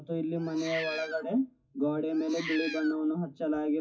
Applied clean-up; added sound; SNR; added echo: classical method WPE with log-MMSE.